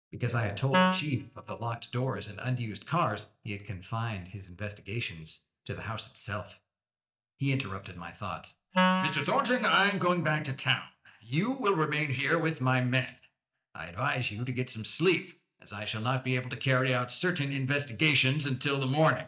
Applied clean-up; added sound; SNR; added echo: neural mask model DeepFilterNet 3.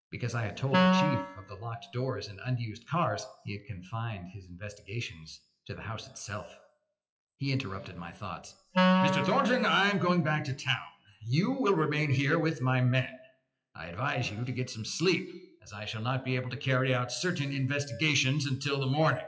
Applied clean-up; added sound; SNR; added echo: classical method WPE with log-MMSE.